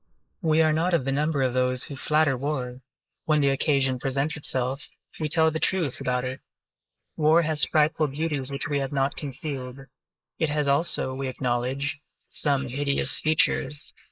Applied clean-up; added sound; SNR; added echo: neural mask model Resemble Enhance denoiser.